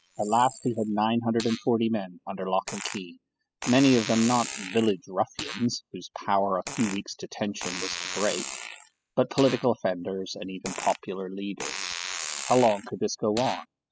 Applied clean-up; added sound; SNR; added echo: classical method spectral subtraction.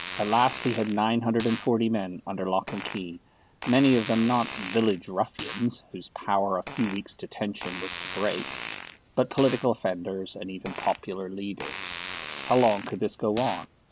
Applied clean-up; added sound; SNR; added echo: none; Fart; 10 dB; none.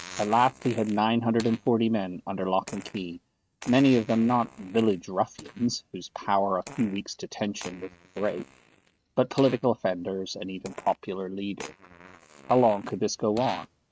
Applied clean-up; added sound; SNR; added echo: neural mask model RNNoise.